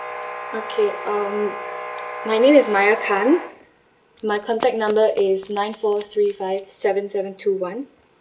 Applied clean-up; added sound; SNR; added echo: none; Run; 19 dB; none.